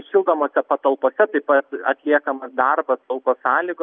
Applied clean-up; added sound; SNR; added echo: none; none; none; none.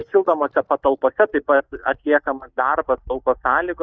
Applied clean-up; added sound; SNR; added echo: neural mask model DeepFilterNet 3.